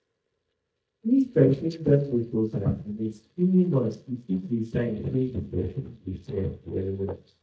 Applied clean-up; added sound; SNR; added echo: neural mask model DeepFilterNet 3.